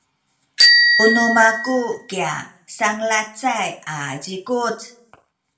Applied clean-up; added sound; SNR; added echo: none; Bicycle bell; -3 dB; reverberation time 0.3 s.